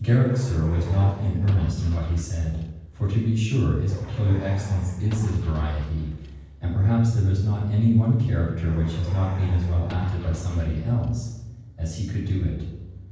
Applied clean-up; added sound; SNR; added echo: neural separator model SepFormer DNS4.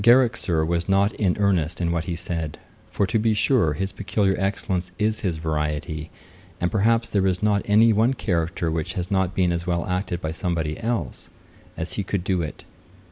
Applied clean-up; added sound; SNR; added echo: none; none; none; none.